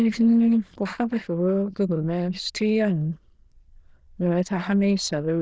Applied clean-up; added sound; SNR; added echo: neural diffusion model UNIVERSE++.